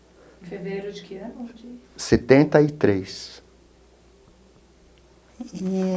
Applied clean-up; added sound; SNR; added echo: none; none; none; none.